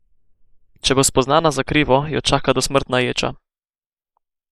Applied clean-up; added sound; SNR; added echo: neural mask model Resemble Enhance denoiser.